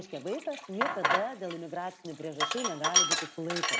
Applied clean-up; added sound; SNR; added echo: none; Sink (filling or washing); -5 dB; none.